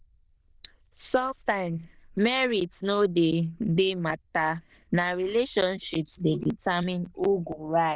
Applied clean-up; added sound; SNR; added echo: neural diffusion model UNIVERSE++.